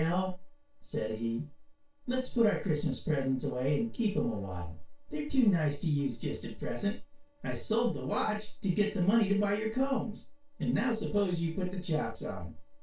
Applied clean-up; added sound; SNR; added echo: neural separator model SepFormer DNS4.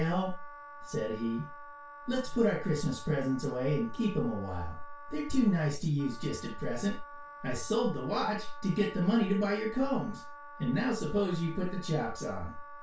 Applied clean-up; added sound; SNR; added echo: none; Wind instrument, woodwind instrument; 17 dB; reverberation time 0.2 s.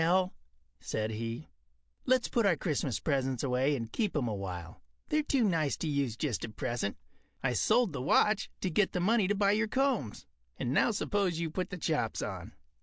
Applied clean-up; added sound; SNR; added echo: none; none; none; none.